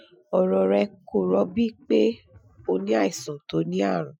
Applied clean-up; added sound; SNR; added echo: classical method Wiener filter.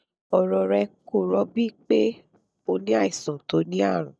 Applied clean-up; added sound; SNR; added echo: neural mask model DeepFilterNet 3.